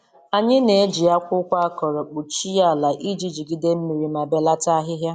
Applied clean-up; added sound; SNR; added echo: none; none; none; none.